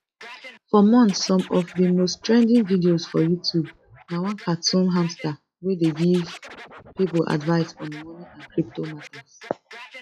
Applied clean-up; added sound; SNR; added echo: classical method log-MMSE.